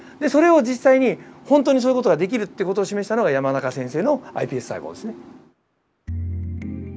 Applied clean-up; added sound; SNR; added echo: none; none; none; none.